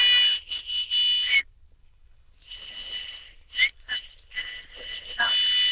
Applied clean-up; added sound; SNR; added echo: neural diffusion model UNIVERSE++.